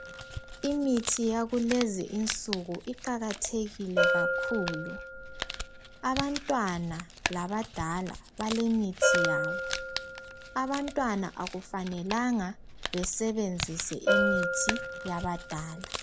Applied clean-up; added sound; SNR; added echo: none; Bell + Crumpling, crinkling; 1 dB; none.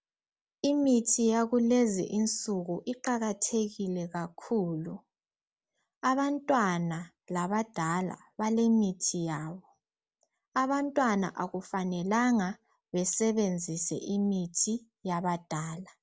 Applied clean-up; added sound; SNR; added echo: none; none; none; none.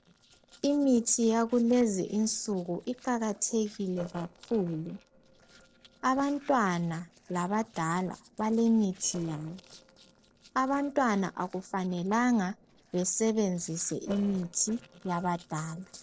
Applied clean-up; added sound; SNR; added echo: neural separator model SepFormer DNS4.